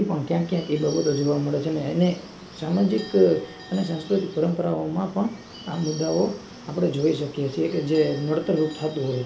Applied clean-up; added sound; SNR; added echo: none; Bird / Bell; 20 dB; reverberation time 0.4 s.